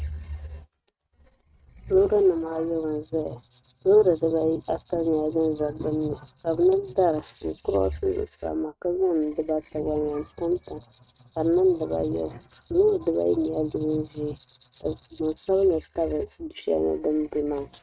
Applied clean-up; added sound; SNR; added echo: neural mask model RNNoise.